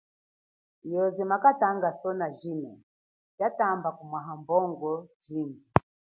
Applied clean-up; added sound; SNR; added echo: none; none; none; none.